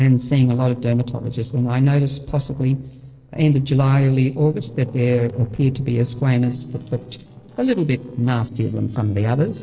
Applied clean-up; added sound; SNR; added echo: neural separator model SepFormer DNS4.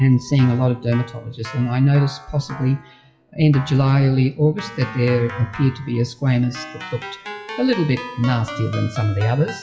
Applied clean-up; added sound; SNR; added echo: classical method WPE with log-MMSE.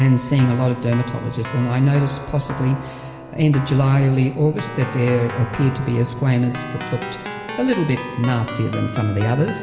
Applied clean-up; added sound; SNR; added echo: none; Keyboard (musical); 13 dB; reverberation time 3.0 s.